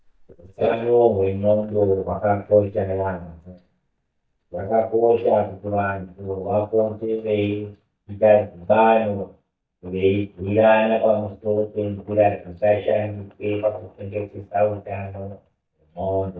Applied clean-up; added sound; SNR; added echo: neural mask model DeepFilterNet 3.